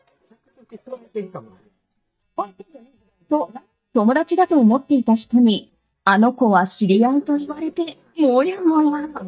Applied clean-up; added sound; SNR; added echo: neural mask model DeepFilterNet 3.